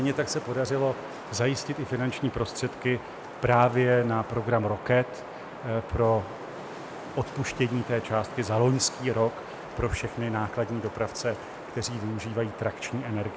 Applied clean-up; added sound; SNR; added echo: none; Wind; 12 dB; none.